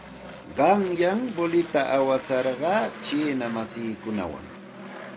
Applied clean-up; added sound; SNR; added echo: none; Aircraft; 15 dB; none.